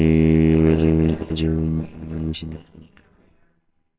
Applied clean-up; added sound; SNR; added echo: neural separator model SepFormer WHAMR!.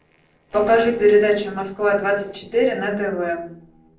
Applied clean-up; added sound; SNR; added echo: neural separator model SepFormer DNS4.